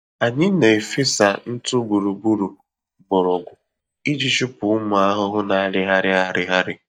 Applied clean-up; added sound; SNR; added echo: neural mask model DeepFilterNet 3.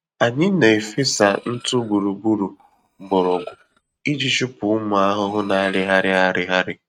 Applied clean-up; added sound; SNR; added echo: neural mask model RNNoise.